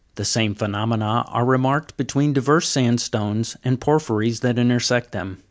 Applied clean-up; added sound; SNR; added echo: none; none; none; none.